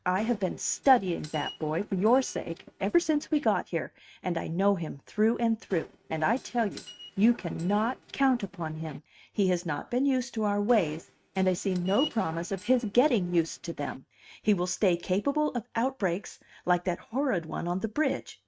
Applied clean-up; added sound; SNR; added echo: neural mask model RNNoise.